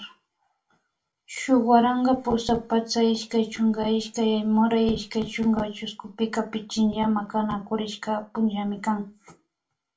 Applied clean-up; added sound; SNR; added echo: none; none; none; reverberation time 0.2 s.